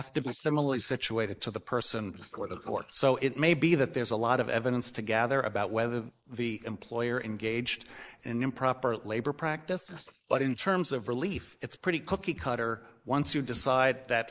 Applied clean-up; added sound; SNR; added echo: neural mask model Resemble Enhance denoiser.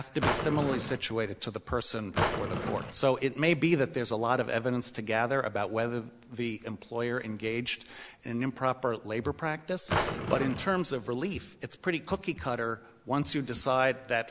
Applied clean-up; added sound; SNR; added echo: none; Drawer open or close; 2 dB; none.